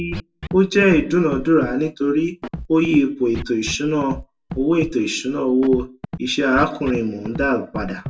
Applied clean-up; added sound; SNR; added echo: none; Scratching (performance technique); 14 dB; reverberation time 0.1 s.